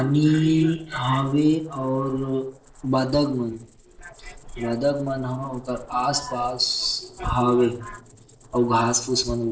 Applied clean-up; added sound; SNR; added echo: neural separator model SepFormer DNS4.